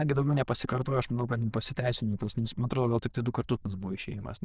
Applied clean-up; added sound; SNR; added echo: neural diffusion model UNIVERSE++.